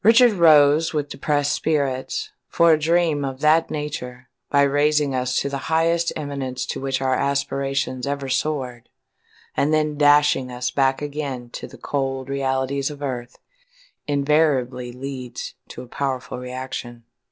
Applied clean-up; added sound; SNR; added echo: none; none; none; none.